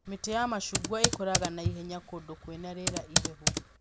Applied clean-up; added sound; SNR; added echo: none; Computer keyboard; -2 dB; none.